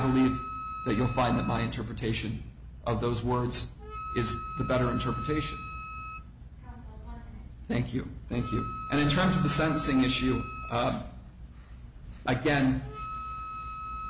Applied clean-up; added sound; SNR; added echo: none; Wind instrument, woodwind instrument; 11 dB; none.